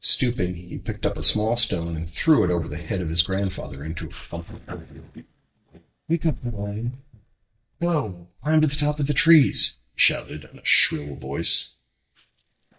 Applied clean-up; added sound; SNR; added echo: neural mask model DeepFilterNet 3.